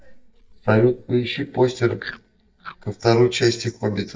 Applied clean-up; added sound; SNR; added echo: neural mask model DeepFilterNet 3.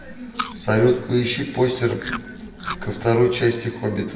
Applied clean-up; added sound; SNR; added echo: none; Chewing, mastication; 14 dB; reverberation time 1.0 s.